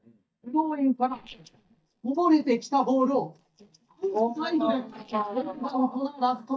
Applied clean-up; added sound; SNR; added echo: neural mask model DeepFilterNet 3.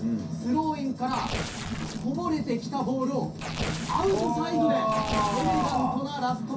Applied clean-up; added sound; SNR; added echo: none; Tearing; 9 dB; reverberation time 0.3 s.